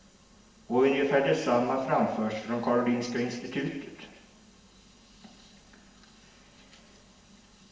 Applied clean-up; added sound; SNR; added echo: none; none; none; reverberation time 1.0 s.